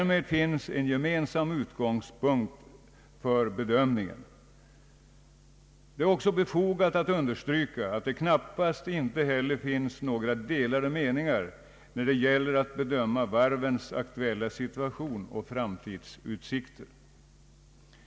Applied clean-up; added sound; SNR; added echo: none; none; none; none.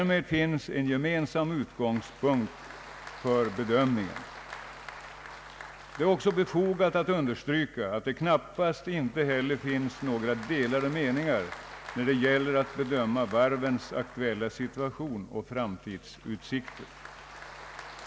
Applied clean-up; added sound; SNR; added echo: none; Applause; 17 dB; none.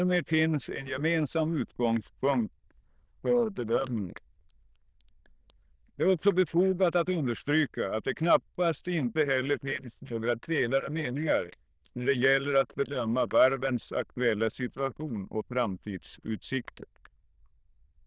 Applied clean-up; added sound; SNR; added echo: neural diffusion model UNIVERSE++.